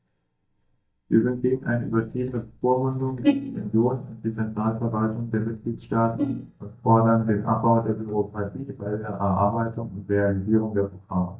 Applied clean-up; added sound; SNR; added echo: neural mask model DeepFilterNet 3.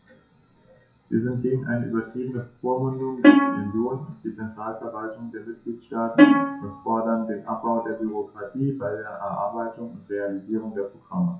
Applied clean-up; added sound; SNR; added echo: classical method WPE with log-MMSE.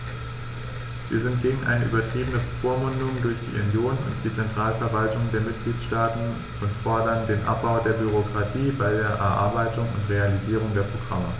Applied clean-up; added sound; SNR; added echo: none; none; none; none.